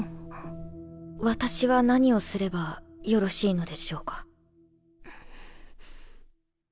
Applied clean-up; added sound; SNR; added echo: none; none; none; none.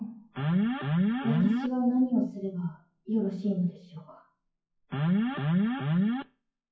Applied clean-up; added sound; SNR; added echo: classical method WPE with log-MMSE.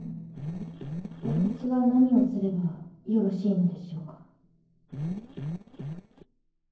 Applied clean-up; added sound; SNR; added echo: neural separator model SepFormer DNS4.